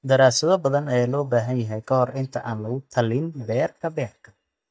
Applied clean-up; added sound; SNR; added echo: neural mask model DeepFilterNet 3.